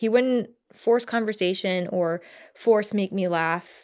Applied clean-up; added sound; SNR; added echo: none; none; none; none.